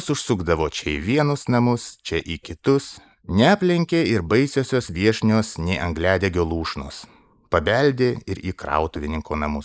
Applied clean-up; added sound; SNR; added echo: neural mask model Resemble Enhance denoiser.